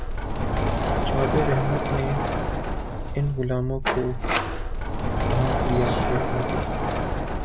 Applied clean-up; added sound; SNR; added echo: none; Sliding door; -4 dB; none.